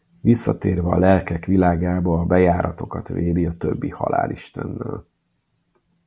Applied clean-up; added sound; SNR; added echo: none; none; none; none.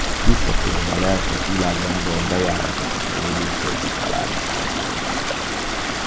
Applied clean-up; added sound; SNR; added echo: none; Stream; -5 dB; none.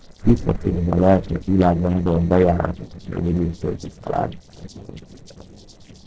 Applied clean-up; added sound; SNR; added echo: neural separator model SepFormer DNS4.